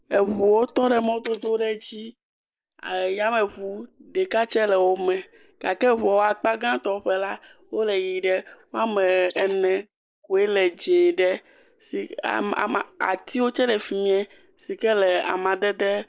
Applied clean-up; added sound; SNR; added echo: neural mask model Resemble Enhance denoiser.